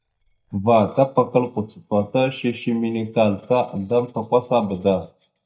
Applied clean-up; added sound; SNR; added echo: neural mask model DeepFilterNet 3.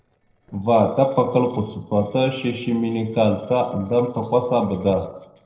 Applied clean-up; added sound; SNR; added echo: neural separator model SepFormer DNS4.